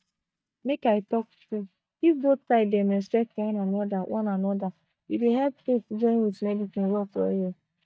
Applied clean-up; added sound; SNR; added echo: neural mask model DeepFilterNet 3.